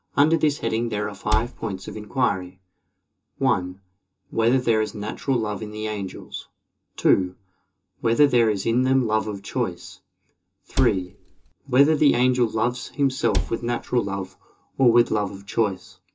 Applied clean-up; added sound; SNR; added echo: none; Cupboard open or close; 4 dB; reverberation time 0.2 s.